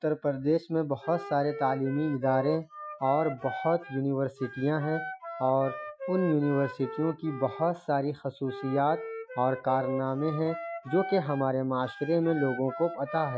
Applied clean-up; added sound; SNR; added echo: classical method Wiener filter.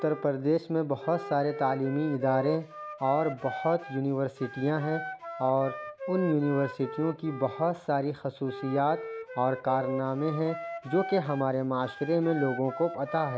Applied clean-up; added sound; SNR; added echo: none; Wind instrument, woodwind instrument; 11 dB; none.